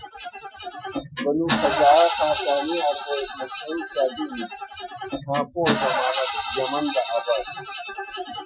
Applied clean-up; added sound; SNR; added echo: classical method Wiener filter.